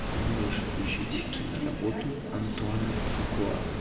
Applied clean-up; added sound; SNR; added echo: none; Waves, surf; 1 dB; reverberation time 2.3 s.